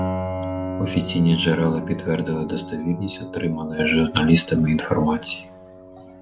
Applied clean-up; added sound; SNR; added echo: none; Piano; 10 dB; none.